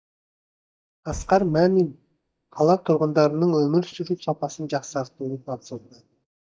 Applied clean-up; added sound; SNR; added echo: neural mask model DeepFilterNet 3.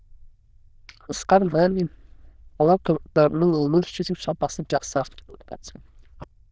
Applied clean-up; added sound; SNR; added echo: neural diffusion model UNIVERSE++.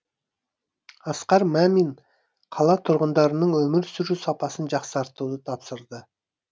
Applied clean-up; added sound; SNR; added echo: none; none; none; none.